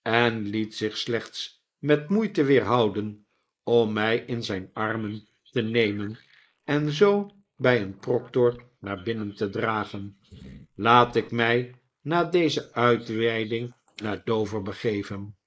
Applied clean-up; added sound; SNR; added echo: neural mask model Resemble Enhance denoiser.